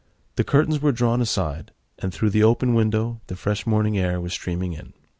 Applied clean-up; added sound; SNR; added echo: none; none; none; none.